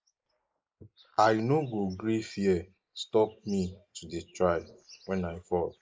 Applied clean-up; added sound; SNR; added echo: neural mask model Resemble Enhance denoiser.